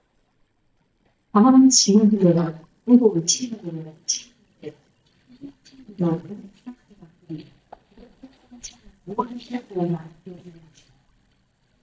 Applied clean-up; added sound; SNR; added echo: neural mask model DeepFilterNet 3.